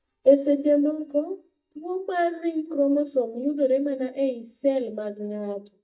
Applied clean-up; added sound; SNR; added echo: neural mask model DeepFilterNet 3.